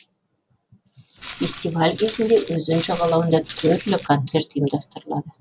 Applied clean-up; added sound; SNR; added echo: none; Walk, footsteps; 15 dB; none.